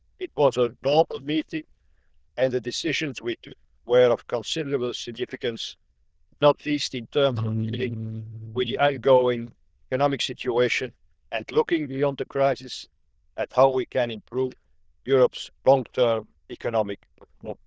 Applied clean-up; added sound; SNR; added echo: neural diffusion model UNIVERSE++.